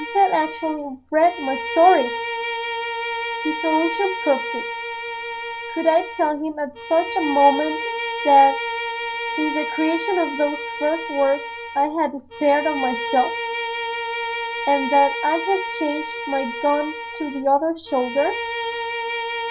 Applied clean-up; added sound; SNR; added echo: none; Bowed string instrument; 6 dB; reverberation time 0.5 s.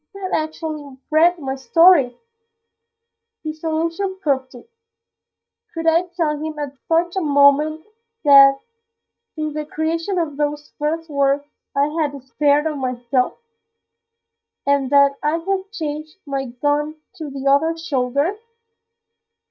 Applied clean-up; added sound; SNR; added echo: neural mask model DeepFilterNet 3.